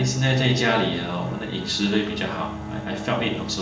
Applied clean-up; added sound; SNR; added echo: none; Bowed string instrument; 13 dB; reverberation time 0.8 s.